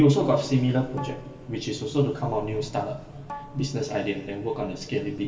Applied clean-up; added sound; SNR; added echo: none; Bowed string instrument; 19 dB; reverberation time 1.9 s.